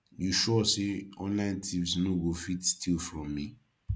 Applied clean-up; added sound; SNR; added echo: none; none; none; none.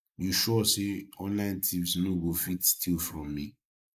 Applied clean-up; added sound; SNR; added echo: neural mask model Resemble Enhance denoiser.